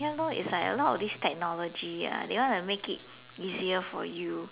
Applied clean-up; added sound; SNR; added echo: none; none; none; none.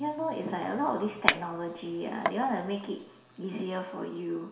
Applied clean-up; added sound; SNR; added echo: none; Chink, clink; 3 dB; reverberation time 0.7 s.